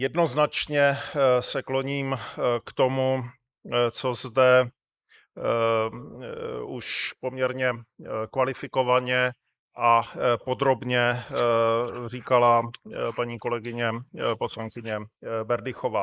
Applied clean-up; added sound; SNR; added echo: neural mask model Resemble Enhance denoiser.